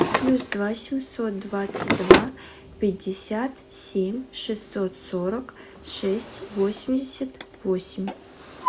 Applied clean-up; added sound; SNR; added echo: none; Drawer open or close; 0 dB; none.